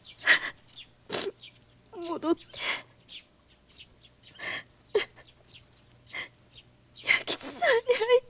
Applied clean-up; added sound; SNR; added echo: none; none; none; none.